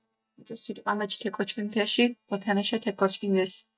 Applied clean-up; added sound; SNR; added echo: neural mask model DeepFilterNet 3.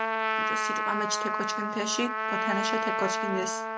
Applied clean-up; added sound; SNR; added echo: none; Trumpet; -3 dB; none.